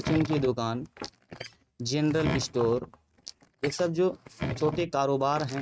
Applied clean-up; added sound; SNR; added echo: neural mask model RNNoise.